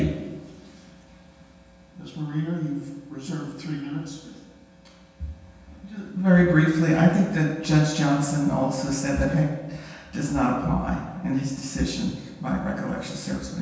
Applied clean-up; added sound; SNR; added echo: none; none; none; reverberation time 1.2 s.